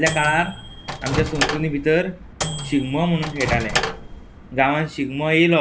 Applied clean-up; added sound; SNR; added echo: none; Microwave oven; 6 dB; none.